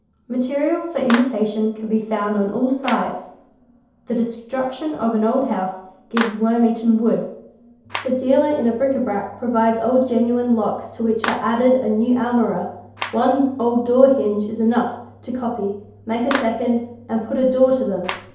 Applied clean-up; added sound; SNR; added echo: none; Clapping; 16 dB; reverberation time 0.8 s.